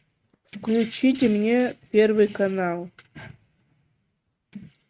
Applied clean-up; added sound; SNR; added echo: neural mask model RNNoise.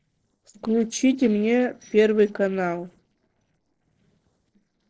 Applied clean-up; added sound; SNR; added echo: neural separator model SepFormer DNS4.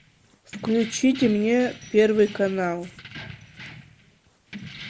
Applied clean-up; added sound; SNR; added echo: none; Keys jangling; 17 dB; none.